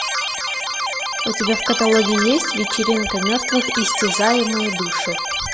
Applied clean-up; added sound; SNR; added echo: none; Keyboard (musical); 1 dB; none.